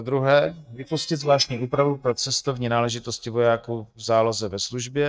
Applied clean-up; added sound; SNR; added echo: neural mask model DeepFilterNet 3.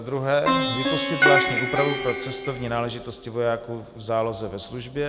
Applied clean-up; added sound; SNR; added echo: none; Plucked string instrument; -1 dB; none.